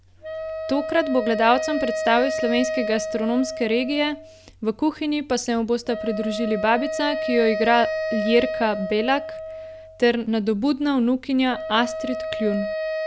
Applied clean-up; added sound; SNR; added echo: none; Wind instrument, woodwind instrument; 6 dB; none.